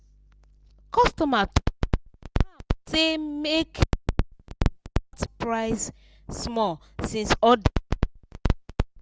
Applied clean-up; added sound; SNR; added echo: none; none; none; none.